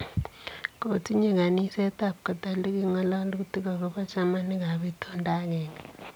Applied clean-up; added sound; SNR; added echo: none; none; none; none.